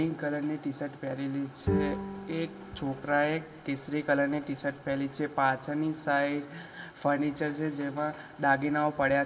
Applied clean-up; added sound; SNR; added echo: none; Bowed string instrument; 7 dB; reverberation time 1.5 s.